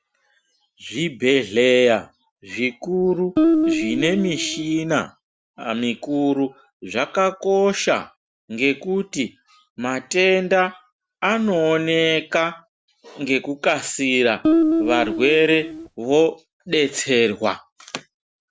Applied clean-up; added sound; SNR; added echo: none; Guitar; -1 dB; none.